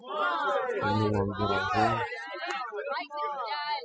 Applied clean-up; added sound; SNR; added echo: classical method spectral subtraction.